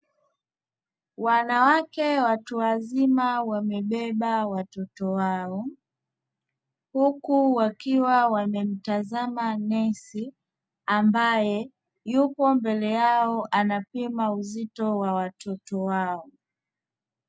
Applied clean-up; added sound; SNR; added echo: none; none; none; none.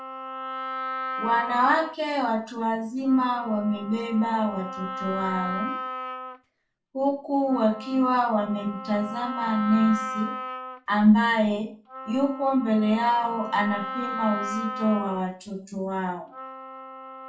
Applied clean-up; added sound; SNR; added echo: none; Wind instrument, woodwind instrument; 9 dB; reverberation time 0.3 s.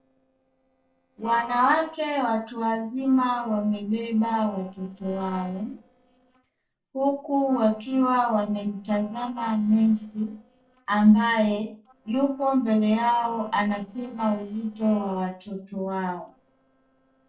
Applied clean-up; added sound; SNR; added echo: neural separator model SepFormer DNS4.